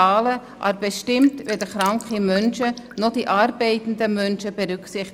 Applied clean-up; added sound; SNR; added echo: none; Drip; 18 dB; none.